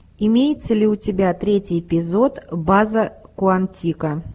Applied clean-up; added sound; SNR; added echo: none; none; none; none.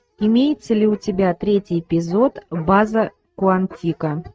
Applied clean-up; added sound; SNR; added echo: neural mask model RNNoise.